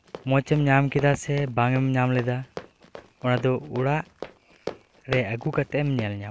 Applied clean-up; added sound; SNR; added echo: none; Run; 16 dB; none.